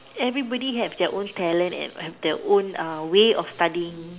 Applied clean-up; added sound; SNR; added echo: none; none; none; none.